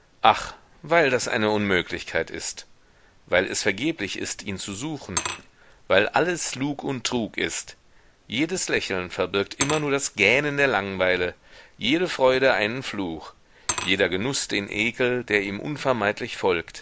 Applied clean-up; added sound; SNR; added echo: none; Glass / Liquid; 13 dB; none.